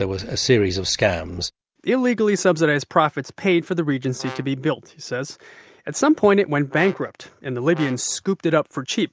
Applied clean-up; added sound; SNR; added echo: none; Brass instrument; 18 dB; none.